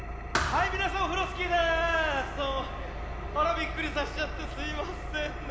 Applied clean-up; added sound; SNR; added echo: none; Thump, thud + Engine; 4 dB; none.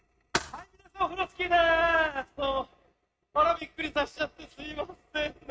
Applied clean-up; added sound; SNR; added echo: neural mask model RNNoise.